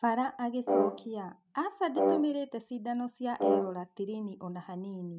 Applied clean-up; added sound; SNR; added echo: neural mask model RNNoise.